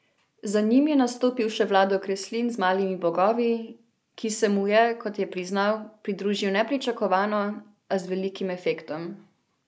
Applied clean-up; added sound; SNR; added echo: none; none; none; none.